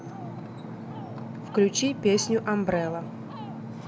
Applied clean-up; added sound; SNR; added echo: none; Ocean; 9 dB; none.